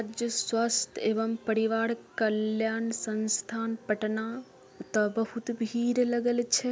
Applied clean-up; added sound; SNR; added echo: none; none; none; none.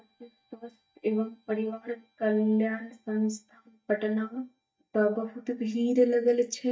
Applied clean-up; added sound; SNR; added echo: neural mask model DeepFilterNet 3.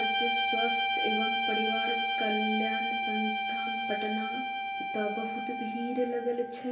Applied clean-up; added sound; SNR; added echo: none; Guitar; -4 dB; reverberation time 0.9 s.